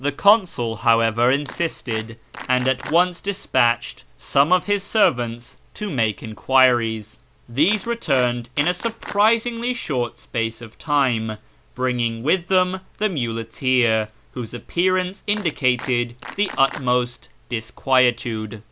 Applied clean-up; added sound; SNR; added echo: none; Clapping; 15 dB; none.